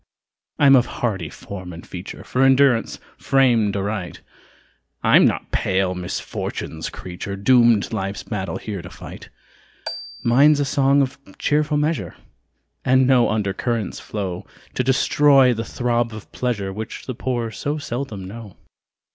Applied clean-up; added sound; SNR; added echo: none; Marimba, xylophone; 15 dB; none.